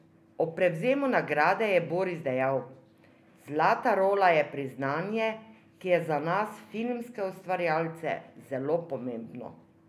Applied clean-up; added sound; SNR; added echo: none; none; none; none.